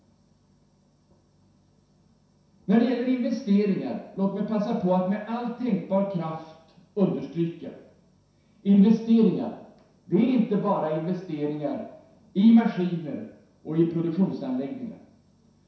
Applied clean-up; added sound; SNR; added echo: none; none; none; reverberation time 0.7 s.